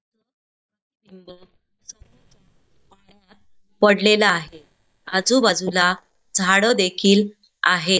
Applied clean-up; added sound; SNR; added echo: neural mask model DeepFilterNet 3.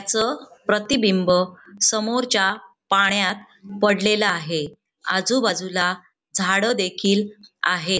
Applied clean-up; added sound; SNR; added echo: none; none; none; none.